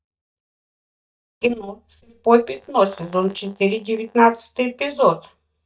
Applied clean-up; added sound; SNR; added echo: neural mask model DeepFilterNet 3.